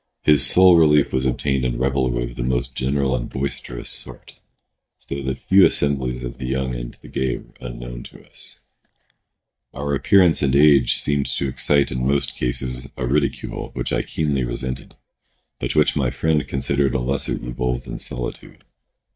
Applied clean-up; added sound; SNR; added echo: neural mask model DeepFilterNet 3.